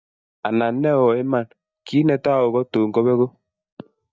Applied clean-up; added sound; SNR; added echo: neural mask model DeepFilterNet 3.